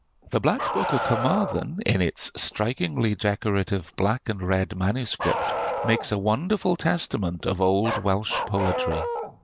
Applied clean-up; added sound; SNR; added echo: none; Bark; 7 dB; none.